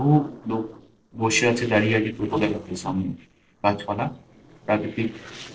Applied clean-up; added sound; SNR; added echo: neural separator model SepFormer DNS4.